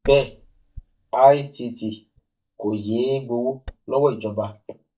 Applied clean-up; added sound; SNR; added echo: neural mask model DeepFilterNet 3.